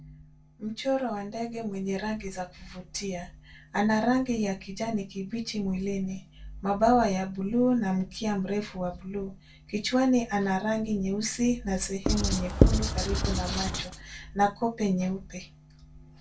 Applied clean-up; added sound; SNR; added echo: none; Writing; -3 dB; reverberation time 0.2 s.